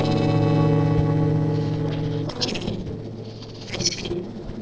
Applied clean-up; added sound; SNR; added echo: neural separator model SepFormer DNS4.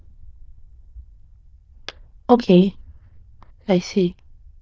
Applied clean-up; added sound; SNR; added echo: neural diffusion model UNIVERSE++.